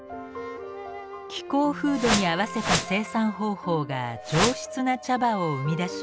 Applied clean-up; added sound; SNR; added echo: none; Whoosh, swoosh, swish; 1 dB; none.